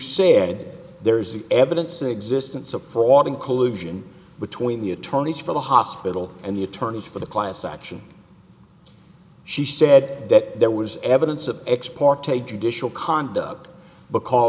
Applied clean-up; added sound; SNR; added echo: none; none; none; none.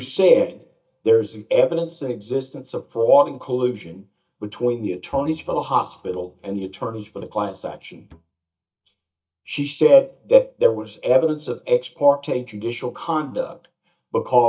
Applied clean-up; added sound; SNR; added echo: neural mask model DeepFilterNet 3.